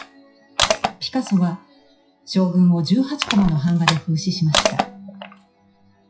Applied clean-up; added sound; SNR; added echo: classical method WPE with log-MMSE.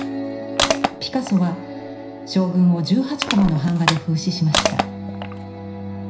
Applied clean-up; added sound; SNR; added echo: none; Crushing; 5 dB; reverberation time 0.5 s.